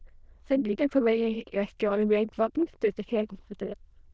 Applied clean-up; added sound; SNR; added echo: neural diffusion model UNIVERSE++.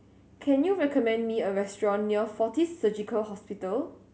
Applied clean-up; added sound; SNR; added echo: none; none; none; none.